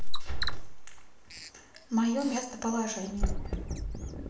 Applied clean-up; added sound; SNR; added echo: none; Bird vocalization, bird call, bird song; 18 dB; reverberation time 0.5 s.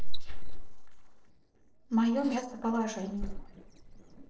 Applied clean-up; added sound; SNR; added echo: neural separator model SepFormer DNS4.